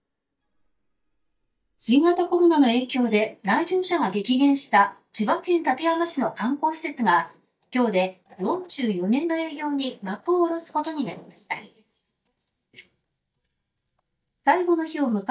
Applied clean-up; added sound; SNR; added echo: neural mask model DeepFilterNet 3.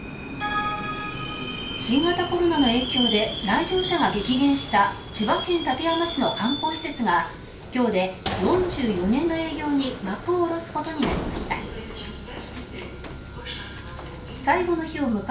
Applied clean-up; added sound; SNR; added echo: none; Subway, metro, underground; 7 dB; reverberation time 0.3 s.